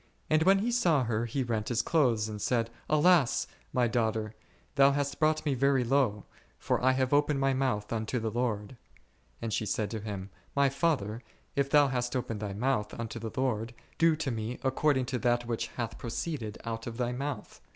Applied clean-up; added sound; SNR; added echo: none; none; none; none.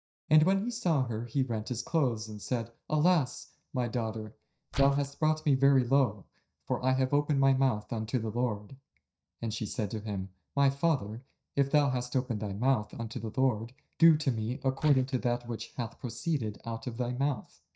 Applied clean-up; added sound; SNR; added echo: neural mask model DeepFilterNet 3.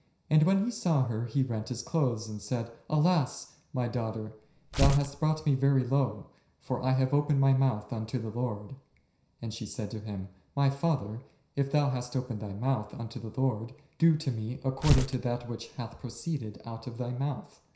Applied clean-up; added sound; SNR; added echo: none; Tearing; 3 dB; reverberation time 0.5 s.